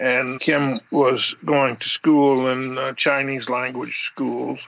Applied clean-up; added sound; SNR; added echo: neural mask model Resemble Enhance denoiser.